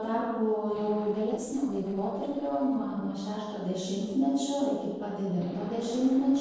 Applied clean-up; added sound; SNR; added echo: neural separator model SepFormer DNS4.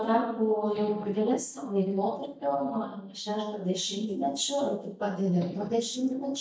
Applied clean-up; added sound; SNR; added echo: neural mask model DeepFilterNet 3.